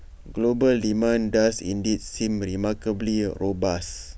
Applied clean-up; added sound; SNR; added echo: none; none; none; none.